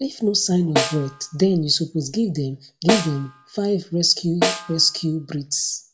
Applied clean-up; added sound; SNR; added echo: none; Snare drum; 5 dB; reverberation time 0.3 s.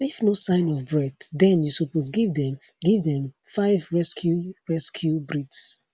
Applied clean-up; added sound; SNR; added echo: none; none; none; none.